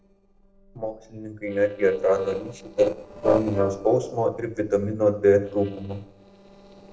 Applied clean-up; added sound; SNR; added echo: neural separator model SepFormer DNS4.